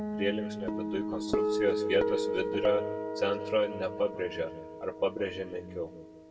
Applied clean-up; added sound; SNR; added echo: none; Guitar; 1 dB; reverberation time 0.9 s.